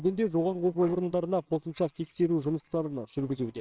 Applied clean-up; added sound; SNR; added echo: neural separator model SepFormer WHAMR!.